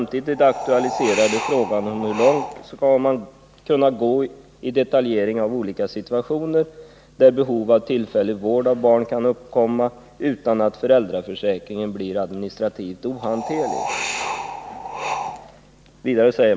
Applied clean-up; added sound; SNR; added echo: none; Wind; 8 dB; none.